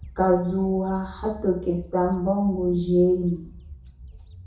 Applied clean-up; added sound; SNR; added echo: none; Bird; 17 dB; reverberation time 0.6 s.